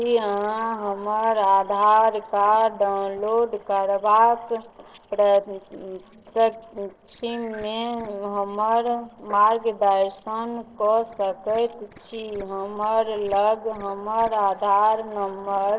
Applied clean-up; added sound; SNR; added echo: neural separator model SepFormer DNS4.